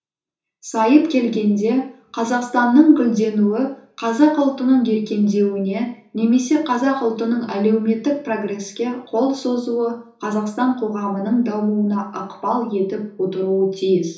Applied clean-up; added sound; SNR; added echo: none; none; none; reverberation time 0.7 s.